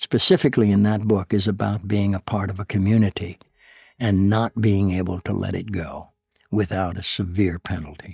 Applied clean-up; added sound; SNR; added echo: neural mask model DeepFilterNet 3.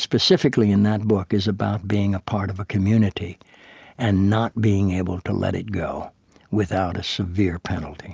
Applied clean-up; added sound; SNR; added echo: none; none; none; none.